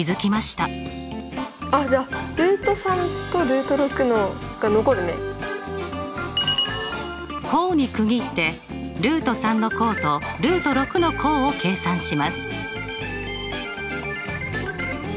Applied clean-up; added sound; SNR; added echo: none; none; none; none.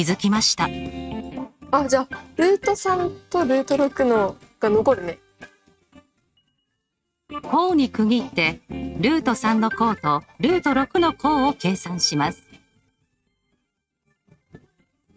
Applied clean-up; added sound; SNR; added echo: neural mask model RNNoise.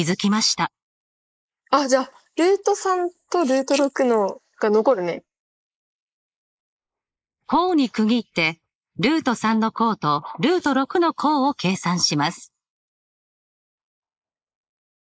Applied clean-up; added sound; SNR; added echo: neural mask model Resemble Enhance denoiser.